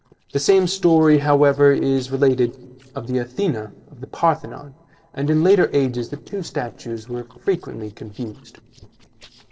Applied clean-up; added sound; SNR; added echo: neural separator model SepFormer DNS4.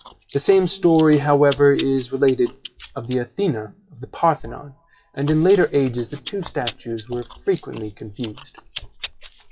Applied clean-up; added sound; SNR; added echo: classical method WPE with log-MMSE.